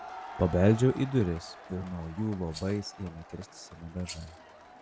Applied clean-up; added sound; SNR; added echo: none; Crowd + Rattle; 16 dB; none.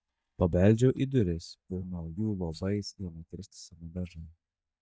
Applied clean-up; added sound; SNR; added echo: neural mask model DeepFilterNet 3.